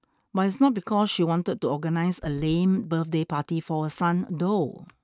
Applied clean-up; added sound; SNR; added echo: neural mask model RNNoise.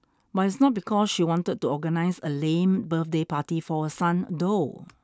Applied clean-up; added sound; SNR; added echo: none; none; none; none.